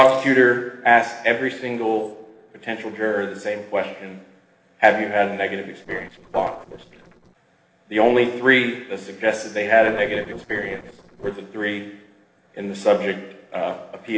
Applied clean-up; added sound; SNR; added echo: neural separator model SepFormer DNS4.